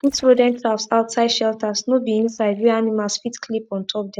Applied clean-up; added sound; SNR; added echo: neural mask model DeepFilterNet 3.